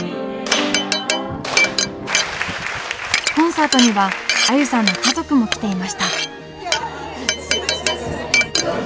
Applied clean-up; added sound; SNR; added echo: none; Glass; 2 dB; none.